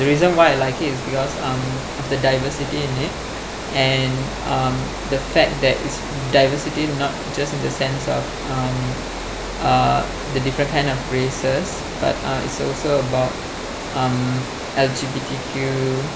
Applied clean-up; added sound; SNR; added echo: none; Water; 7 dB; none.